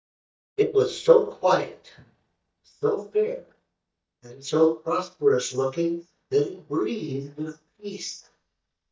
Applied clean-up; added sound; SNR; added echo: neural mask model DeepFilterNet 3.